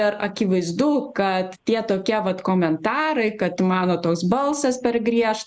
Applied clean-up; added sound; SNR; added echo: none; none; none; none.